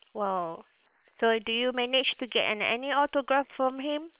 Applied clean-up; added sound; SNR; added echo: neural separator model SepFormer WHAM!.